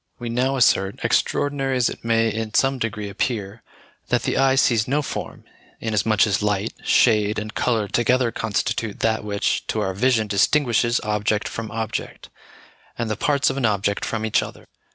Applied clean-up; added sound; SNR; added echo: none; none; none; none.